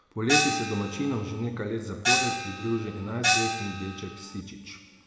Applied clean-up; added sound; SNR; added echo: none; Gong; -3 dB; reverberation time 1.4 s.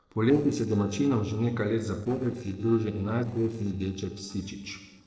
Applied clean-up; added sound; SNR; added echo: neural separator model SepFormer DNS4.